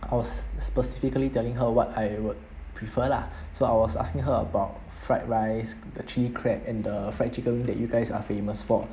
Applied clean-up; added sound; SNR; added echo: none; none; none; none.